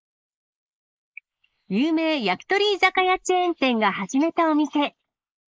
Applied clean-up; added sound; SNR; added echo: neural mask model Resemble Enhance denoiser.